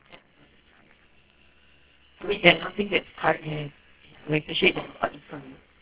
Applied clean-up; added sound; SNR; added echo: neural separator model SepFormer WHAMR!.